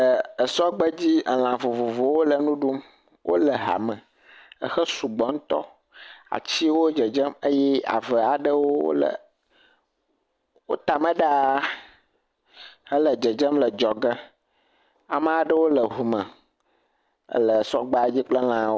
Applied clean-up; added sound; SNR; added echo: none; none; none; none.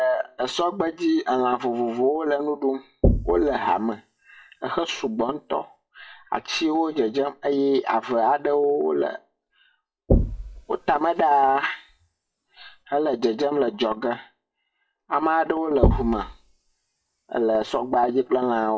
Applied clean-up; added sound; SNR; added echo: classical method WPE with log-MMSE.